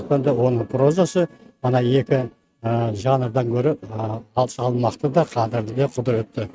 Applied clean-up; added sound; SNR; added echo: neural mask model RNNoise.